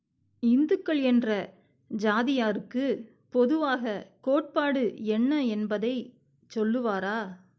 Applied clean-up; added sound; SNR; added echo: none; none; none; none.